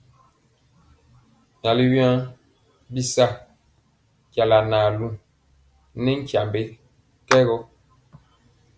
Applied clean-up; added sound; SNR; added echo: none; Clapping; 7 dB; none.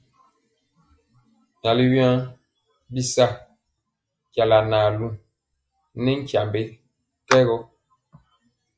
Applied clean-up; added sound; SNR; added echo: classical method log-MMSE.